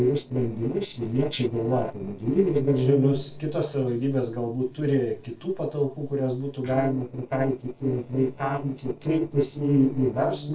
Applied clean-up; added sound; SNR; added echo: neural separator model SepFormer DNS4.